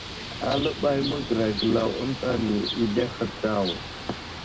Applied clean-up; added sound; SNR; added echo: none; Bird; 8 dB; reverberation time 0.2 s.